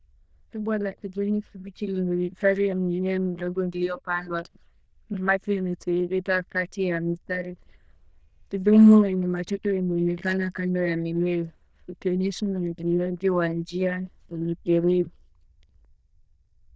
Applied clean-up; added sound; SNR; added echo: neural diffusion model UNIVERSE++.